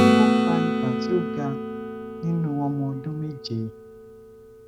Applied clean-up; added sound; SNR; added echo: none; Acoustic guitar / Strum; -4 dB; none.